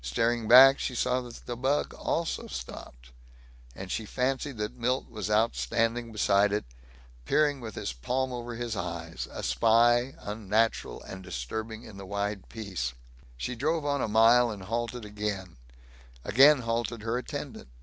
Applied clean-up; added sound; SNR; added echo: none; none; none; none.